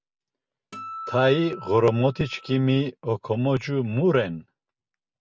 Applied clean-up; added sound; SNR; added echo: none; Acoustic guitar; 15 dB; none.